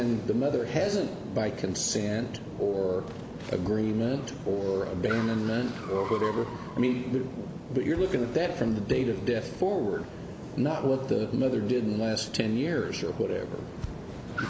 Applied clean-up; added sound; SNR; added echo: none; Car; 17 dB; none.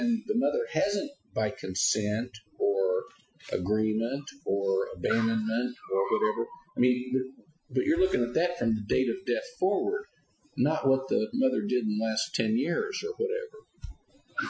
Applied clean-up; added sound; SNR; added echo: classical method Wiener filter.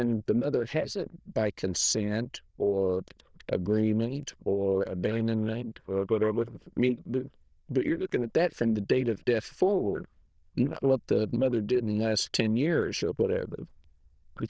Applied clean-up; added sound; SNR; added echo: neural diffusion model UNIVERSE++.